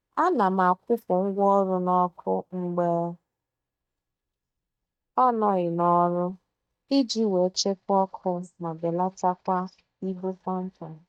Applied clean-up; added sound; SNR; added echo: neural mask model DeepFilterNet 3.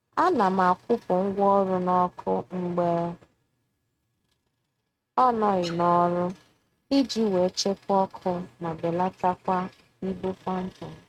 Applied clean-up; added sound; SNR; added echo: neural mask model RNNoise.